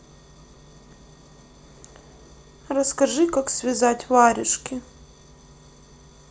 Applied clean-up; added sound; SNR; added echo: none; none; none; none.